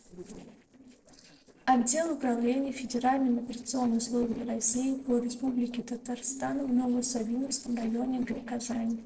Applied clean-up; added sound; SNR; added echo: neural separator model SepFormer DNS4.